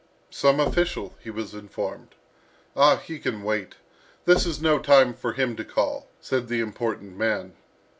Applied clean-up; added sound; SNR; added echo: none; Knock; 13 dB; none.